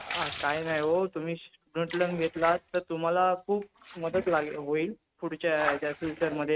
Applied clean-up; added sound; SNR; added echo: neural mask model RNNoise.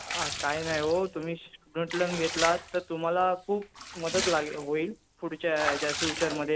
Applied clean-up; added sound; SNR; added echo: none; Bathtub (filling or washing) / Water / Liquid; 7 dB; none.